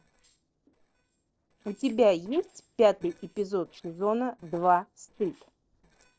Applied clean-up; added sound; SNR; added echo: neural separator model SepFormer DNS4.